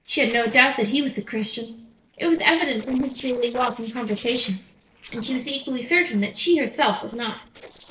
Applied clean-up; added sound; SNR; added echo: neural separator model SepFormer DNS4.